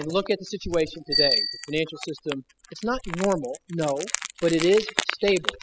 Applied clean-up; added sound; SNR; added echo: classical method spectral subtraction.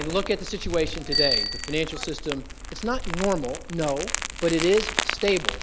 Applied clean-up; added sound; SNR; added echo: none; Bicycle bell + Crumpling, crinkling; 3 dB; none.